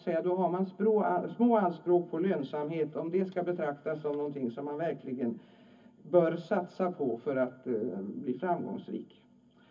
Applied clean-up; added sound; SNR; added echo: none; none; none; reverberation time 0.3 s.